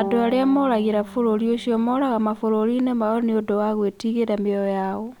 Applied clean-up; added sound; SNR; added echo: none; Bowed string instrument; 17 dB; none.